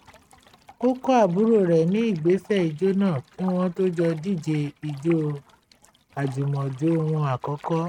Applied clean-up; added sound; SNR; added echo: neural mask model RNNoise.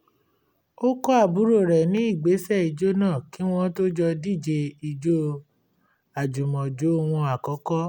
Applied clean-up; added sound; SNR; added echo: none; none; none; none.